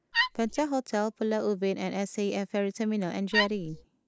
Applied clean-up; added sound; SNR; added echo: neural mask model Resemble Enhance denoiser.